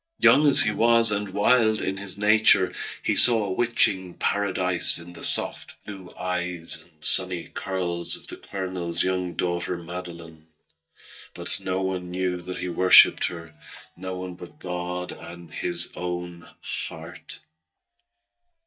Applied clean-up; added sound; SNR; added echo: neural mask model DeepFilterNet 3.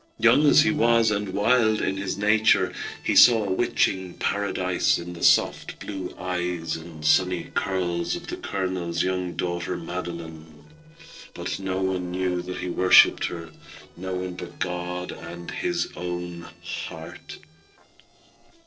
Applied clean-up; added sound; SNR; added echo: neural separator model SepFormer DNS4.